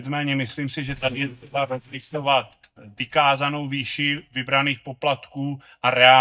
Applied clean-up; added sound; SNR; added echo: neural mask model DeepFilterNet 3.